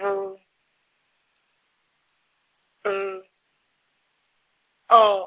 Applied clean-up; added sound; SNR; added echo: none; none; none; none.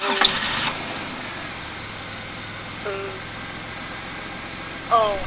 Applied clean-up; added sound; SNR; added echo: none; Idling / Engine starting / Car; -2 dB; none.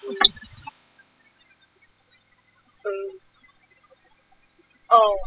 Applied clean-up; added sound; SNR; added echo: classical method spectral subtraction.